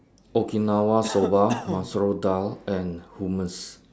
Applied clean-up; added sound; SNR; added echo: none; Cough; 10 dB; none.